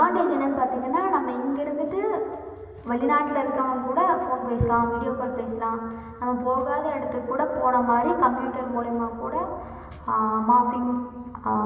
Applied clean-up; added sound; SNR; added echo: none; none; none; reverberation time 2.5 s.